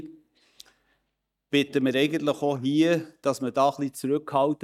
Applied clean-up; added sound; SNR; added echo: neural mask model DeepFilterNet 3.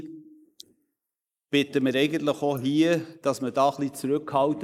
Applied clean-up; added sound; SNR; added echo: neural mask model Resemble Enhance denoiser.